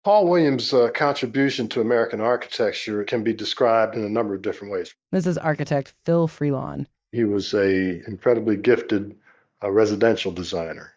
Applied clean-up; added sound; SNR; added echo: neural mask model DeepFilterNet 3.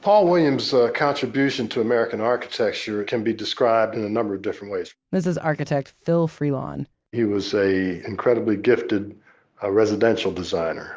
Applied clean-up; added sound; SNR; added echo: none; none; none; none.